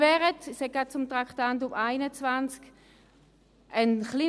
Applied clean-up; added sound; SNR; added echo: none; none; none; none.